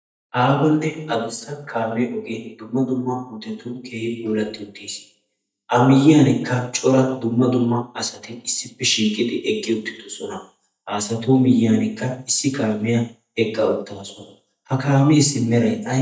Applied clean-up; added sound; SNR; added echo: neural mask model DeepFilterNet 3.